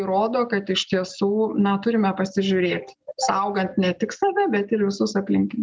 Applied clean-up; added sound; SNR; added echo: none; none; none; none.